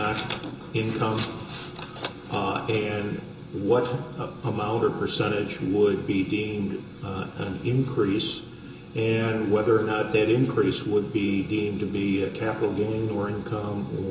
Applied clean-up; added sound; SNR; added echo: none; none; none; reverberation time 0.2 s.